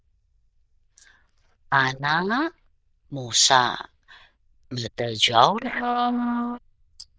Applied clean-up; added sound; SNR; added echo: neural diffusion model UNIVERSE++.